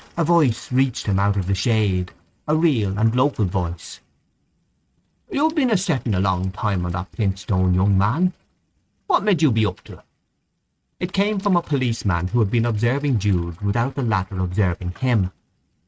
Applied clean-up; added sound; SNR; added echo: neural mask model RNNoise.